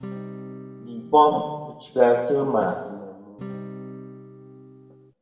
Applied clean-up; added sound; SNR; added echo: none; Acoustic guitar / Strum; 14 dB; reverberation time 1.1 s.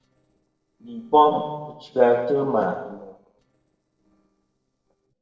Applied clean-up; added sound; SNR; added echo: neural separator model SepFormer DNS4.